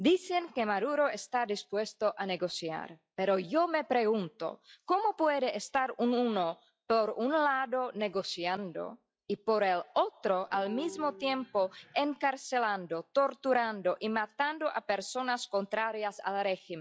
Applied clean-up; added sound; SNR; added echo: classical method log-MMSE.